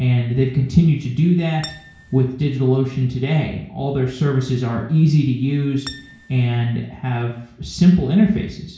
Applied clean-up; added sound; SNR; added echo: none; Acoustic guitar; 18 dB; reverberation time 0.6 s.